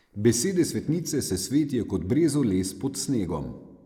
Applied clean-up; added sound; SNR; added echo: neural mask model Resemble Enhance denoiser.